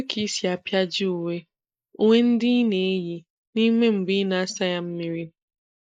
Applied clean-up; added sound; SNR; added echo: neural mask model Resemble Enhance denoiser.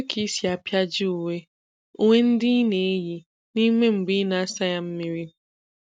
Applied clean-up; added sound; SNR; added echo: none; none; none; none.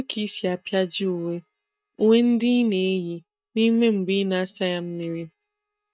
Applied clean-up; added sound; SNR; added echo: neural mask model DeepFilterNet 3.